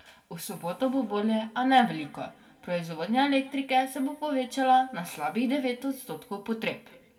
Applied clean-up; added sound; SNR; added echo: none; none; none; reverberation time 1.4 s.